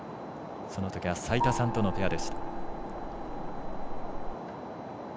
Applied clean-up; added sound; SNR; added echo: none; Gong; -2 dB; none.